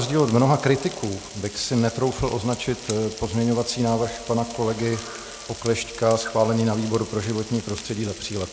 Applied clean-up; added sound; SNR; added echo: none; Frying (food); 15 dB; none.